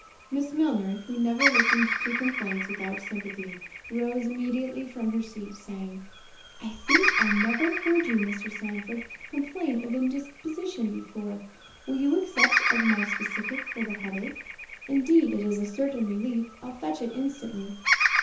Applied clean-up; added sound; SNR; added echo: none; Bird vocalization, bird call, bird song; 2 dB; reverberation time 0.6 s.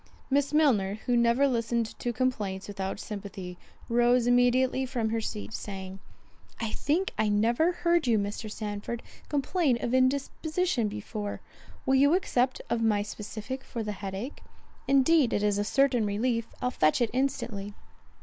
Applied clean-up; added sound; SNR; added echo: none; none; none; none.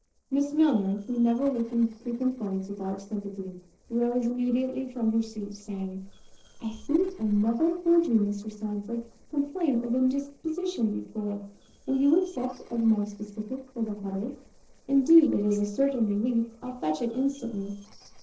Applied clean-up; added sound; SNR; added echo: neural separator model SepFormer DNS4.